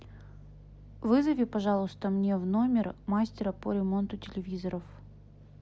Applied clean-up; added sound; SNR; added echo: none; none; none; none.